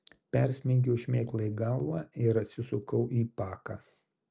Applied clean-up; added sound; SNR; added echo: none; none; none; none.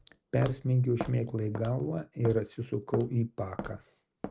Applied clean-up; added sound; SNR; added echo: none; Walk, footsteps; 12 dB; none.